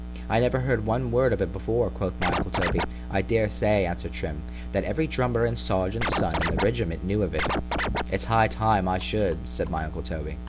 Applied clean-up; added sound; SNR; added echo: none; Scratching (performance technique); 1 dB; none.